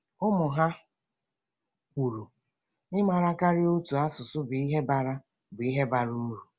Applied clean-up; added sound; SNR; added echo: none; none; none; none.